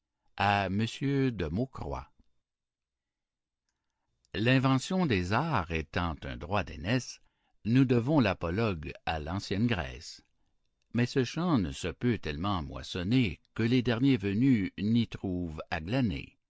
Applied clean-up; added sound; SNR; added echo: none; none; none; none.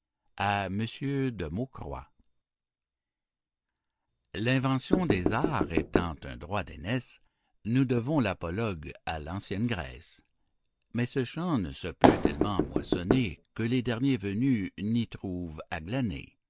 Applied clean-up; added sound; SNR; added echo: none; Knock / Wood + Fireworks; -4 dB; none.